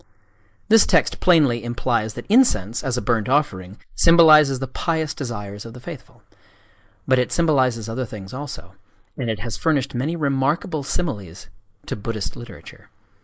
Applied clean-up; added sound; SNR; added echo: neural mask model Resemble Enhance denoiser.